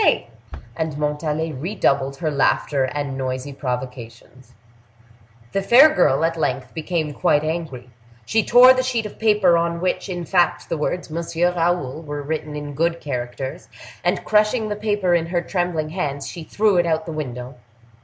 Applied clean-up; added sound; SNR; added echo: none; none; none; none.